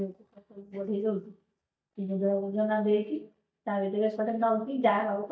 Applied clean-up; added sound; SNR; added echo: neural mask model DeepFilterNet 3.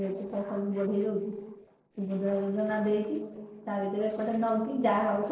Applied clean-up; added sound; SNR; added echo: neural separator model SepFormer DNS4.